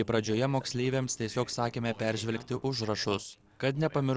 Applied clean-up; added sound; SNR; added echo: neural separator model SepFormer DNS4.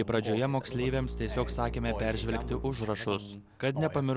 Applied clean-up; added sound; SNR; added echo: none; Bowed string instrument; 8 dB; none.